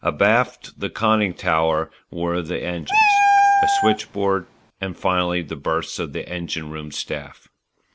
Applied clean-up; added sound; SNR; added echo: none; Meow; -3 dB; none.